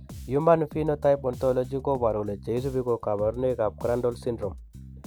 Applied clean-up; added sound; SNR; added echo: none; Bass guitar; 16 dB; none.